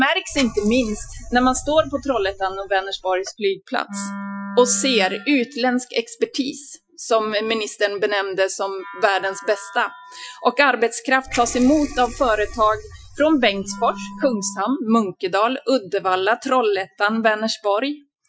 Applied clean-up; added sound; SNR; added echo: classical method Wiener filter.